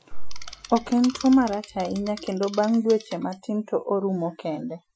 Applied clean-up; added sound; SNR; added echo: classical method Wiener filter.